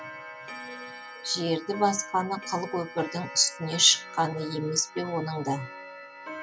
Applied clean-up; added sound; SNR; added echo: none; Clock; 13 dB; none.